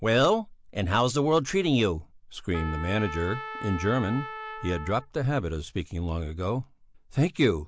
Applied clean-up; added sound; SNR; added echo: none; Trumpet; 11 dB; none.